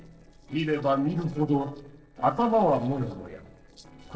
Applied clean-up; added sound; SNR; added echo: neural separator model SepFormer DNS4.